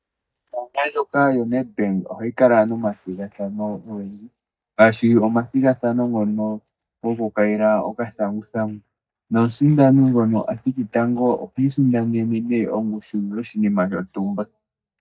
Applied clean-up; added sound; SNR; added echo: neural mask model DeepFilterNet 3.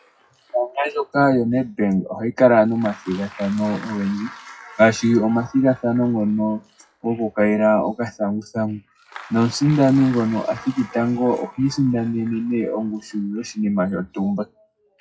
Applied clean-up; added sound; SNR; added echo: classical method WPE with log-MMSE.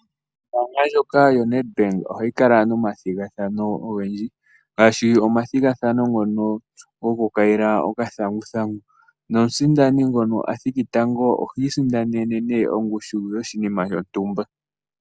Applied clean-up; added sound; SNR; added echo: none; none; none; none.